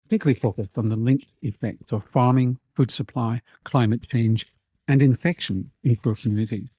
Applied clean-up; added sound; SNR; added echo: neural mask model DeepFilterNet 3.